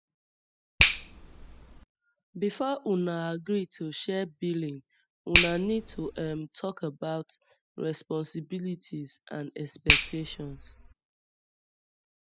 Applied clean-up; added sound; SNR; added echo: classical method spectral subtraction.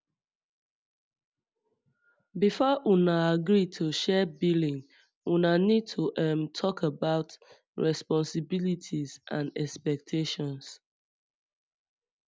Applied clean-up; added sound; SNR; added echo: none; none; none; none.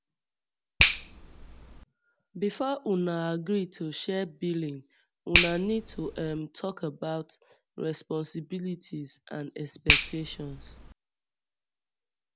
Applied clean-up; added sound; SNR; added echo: none; Finger snapping; -4 dB; none.